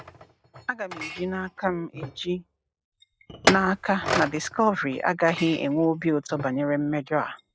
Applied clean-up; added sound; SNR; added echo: none; Chink, clink; 7 dB; none.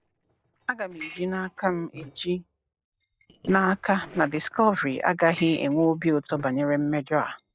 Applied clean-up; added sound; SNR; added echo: neural separator model SepFormer DNS4.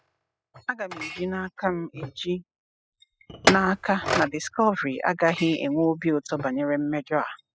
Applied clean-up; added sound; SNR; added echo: classical method spectral subtraction.